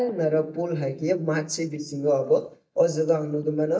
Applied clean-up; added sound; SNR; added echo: neural mask model DeepFilterNet 3.